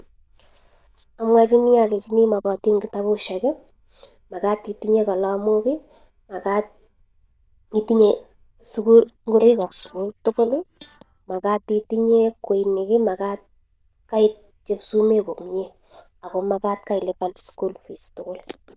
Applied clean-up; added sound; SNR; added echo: neural diffusion model UNIVERSE++.